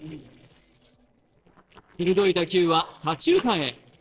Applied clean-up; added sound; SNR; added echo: neural separator model SepFormer DNS4.